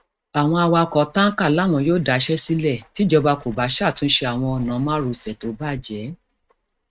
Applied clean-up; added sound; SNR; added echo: neural mask model RNNoise.